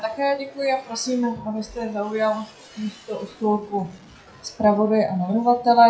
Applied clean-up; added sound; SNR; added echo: classical method WPE with log-MMSE.